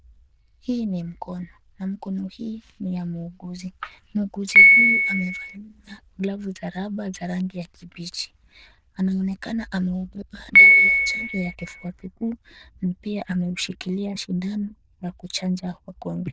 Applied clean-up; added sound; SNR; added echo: neural diffusion model UNIVERSE++.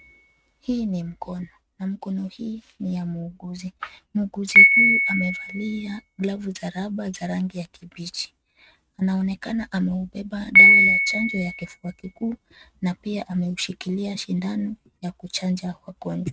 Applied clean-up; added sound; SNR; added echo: neural mask model RNNoise.